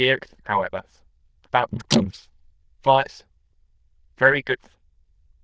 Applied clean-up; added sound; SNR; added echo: neural diffusion model UNIVERSE++.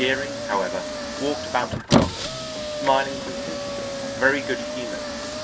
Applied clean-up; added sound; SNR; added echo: none; Squeak; 0 dB; none.